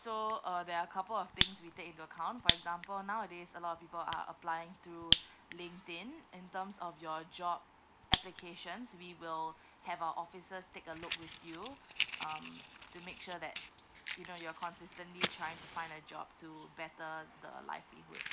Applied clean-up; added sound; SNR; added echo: none; Fire; -3 dB; none.